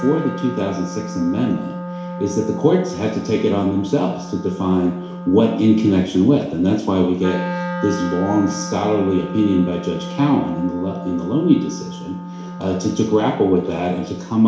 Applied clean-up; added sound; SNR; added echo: none; Wind instrument, woodwind instrument; 10 dB; reverberation time 0.7 s.